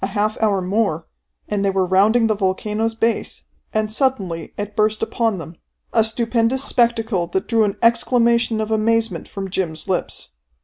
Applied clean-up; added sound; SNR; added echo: none; none; none; none.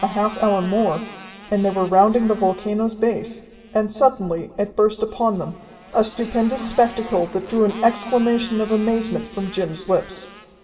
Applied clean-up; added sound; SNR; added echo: none; Motorcycle; 20 dB; reverberation time 2.4 s.